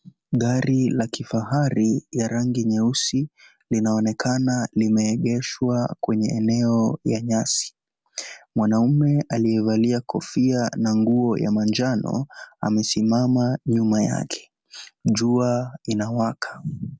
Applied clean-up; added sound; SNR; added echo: none; none; none; none.